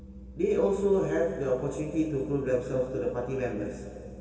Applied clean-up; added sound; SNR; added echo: none; none; none; reverberation time 2.5 s.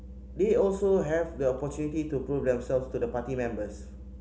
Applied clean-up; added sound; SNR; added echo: none; none; none; none.